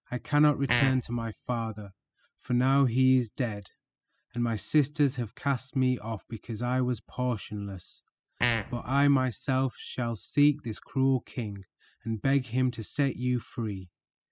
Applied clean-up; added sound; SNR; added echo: classical method spectral subtraction.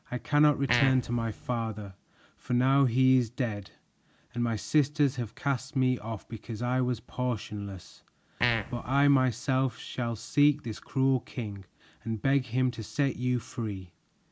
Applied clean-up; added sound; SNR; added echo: none; Fart; 4 dB; none.